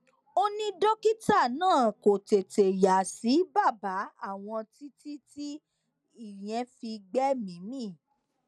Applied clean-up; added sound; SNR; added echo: none; none; none; none.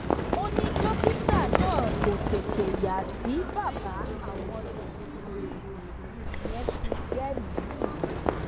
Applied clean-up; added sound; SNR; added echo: none; Livestock, farm animals, working animals; -4 dB; none.